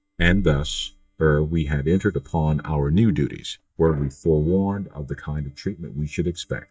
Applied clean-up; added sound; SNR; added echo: neural mask model DeepFilterNet 3.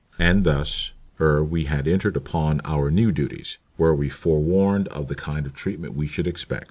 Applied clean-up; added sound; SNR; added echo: none; none; none; none.